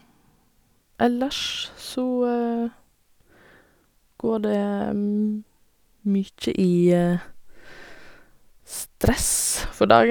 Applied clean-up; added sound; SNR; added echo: none; none; none; none.